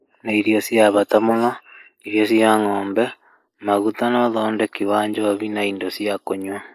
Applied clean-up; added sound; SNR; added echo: neural mask model Resemble Enhance denoiser.